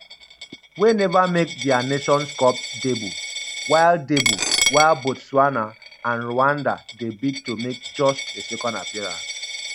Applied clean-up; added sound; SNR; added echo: none; Coin (dropping); 7 dB; none.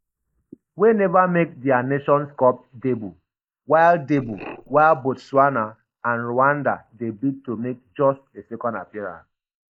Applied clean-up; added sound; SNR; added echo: neural mask model Resemble Enhance denoiser.